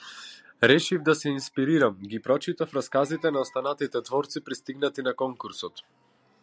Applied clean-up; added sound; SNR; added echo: none; none; none; none.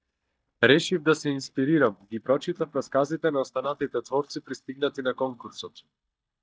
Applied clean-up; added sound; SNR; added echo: neural mask model DeepFilterNet 3.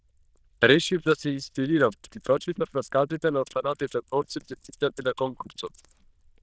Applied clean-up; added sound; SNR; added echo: neural diffusion model UNIVERSE++.